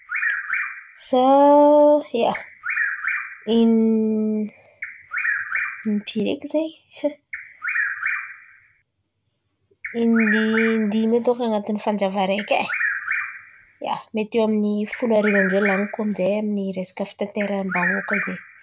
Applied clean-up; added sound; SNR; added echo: none; Bird vocalization, bird call, bird song; 8 dB; none.